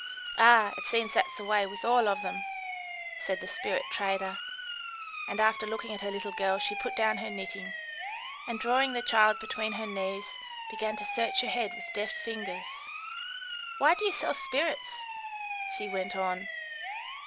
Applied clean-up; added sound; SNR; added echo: none; Siren; 7 dB; none.